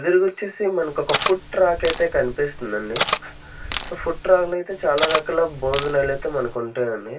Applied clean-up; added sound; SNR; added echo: none; Cutlery, silverware; 4 dB; reverberation time 0.1 s.